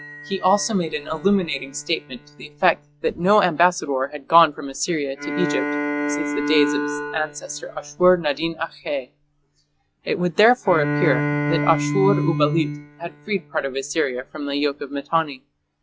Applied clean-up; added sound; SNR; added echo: classical method log-MMSE.